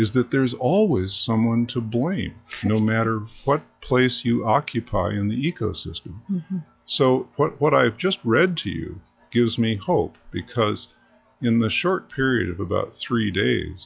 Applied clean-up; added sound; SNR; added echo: classical method log-MMSE.